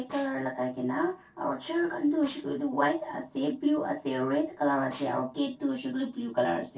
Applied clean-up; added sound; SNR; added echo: neural separator model SepFormer DNS4.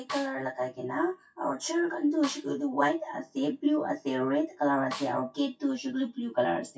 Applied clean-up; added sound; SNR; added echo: classical method WPE with log-MMSE.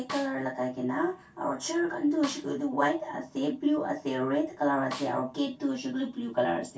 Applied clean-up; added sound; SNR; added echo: none; Snare drum; 13 dB; reverberation time 0.2 s.